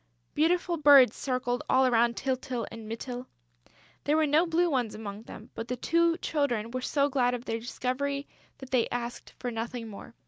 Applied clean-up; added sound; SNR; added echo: none; none; none; none.